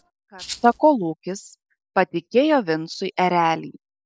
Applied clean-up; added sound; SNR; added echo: neural separator model SepFormer DNS4.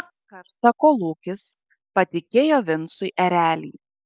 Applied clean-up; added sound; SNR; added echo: none; none; none; none.